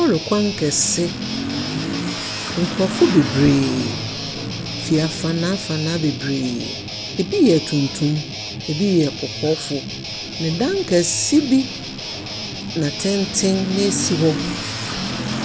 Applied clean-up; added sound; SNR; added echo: none; Motorcycle / Accelerating, revving, vroom + Guitar; 6 dB; none.